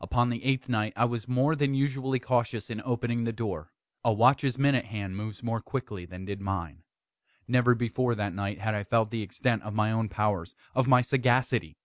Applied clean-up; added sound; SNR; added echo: none; none; none; none.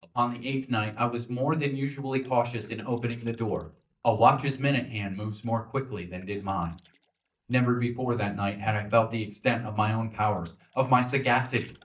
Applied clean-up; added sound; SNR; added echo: neural mask model DeepFilterNet 3.